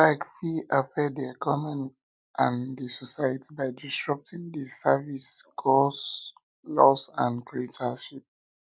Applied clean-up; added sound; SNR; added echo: none; none; none; none.